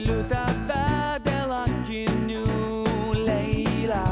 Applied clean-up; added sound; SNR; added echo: none; none; none; none.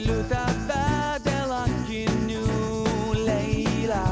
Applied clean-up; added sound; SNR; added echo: none; Thunder / Cricket; 15 dB; none.